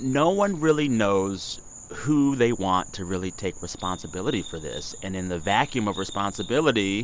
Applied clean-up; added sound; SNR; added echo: none; Bird vocalization, bird call, bird song + Insect; 16 dB; none.